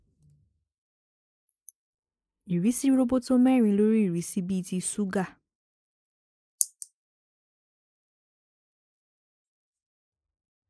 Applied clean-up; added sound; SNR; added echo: neural mask model Resemble Enhance denoiser.